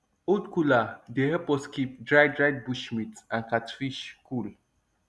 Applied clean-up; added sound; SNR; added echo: none; none; none; none.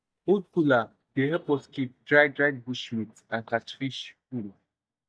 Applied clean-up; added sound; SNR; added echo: neural mask model DeepFilterNet 3.